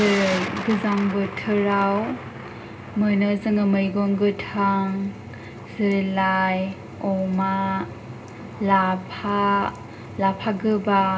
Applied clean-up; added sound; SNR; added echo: none; Thunder; 15 dB; reverberation time 0.2 s.